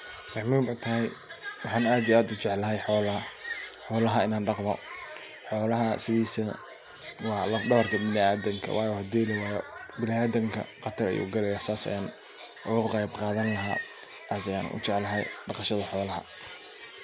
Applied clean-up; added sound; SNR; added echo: none; Livestock, farm animals, working animals; 15 dB; none.